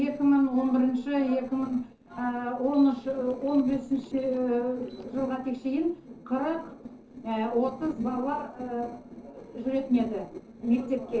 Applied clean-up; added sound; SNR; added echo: neural separator model SepFormer DNS4.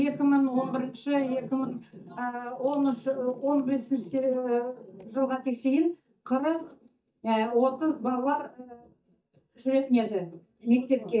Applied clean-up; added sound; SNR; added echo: neural mask model DeepFilterNet 3.